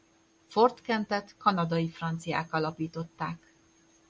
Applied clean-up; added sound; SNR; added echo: none; none; none; none.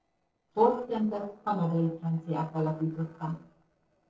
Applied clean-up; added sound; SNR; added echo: neural separator model SepFormer DNS4.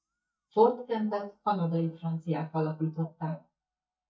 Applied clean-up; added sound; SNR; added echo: neural mask model DeepFilterNet 3.